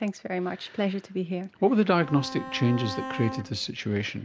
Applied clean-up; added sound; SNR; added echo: none; Bowed string instrument; 10 dB; none.